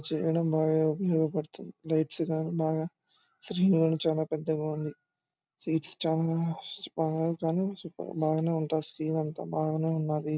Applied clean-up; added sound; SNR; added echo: none; none; none; none.